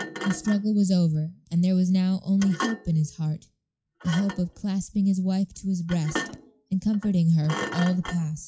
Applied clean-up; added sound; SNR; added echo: classical method log-MMSE.